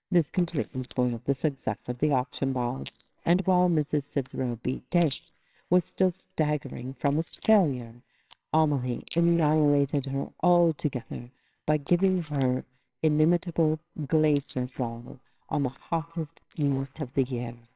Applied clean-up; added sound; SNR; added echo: neural separator model SepFormer WHAMR!.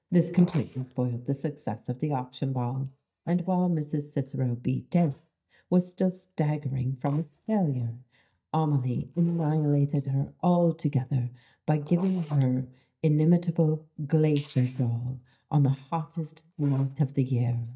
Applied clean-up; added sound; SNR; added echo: neural mask model DeepFilterNet 3.